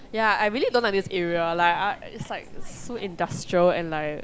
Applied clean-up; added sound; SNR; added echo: none; Rain; 15 dB; none.